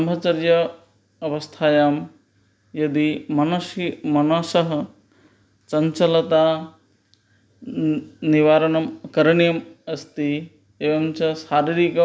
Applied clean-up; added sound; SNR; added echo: none; none; none; none.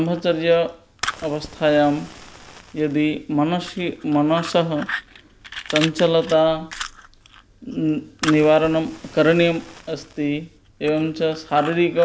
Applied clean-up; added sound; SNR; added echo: none; Fire; 14 dB; none.